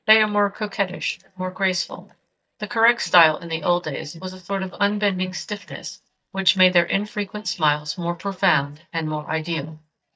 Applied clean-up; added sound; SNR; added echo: neural mask model DeepFilterNet 3.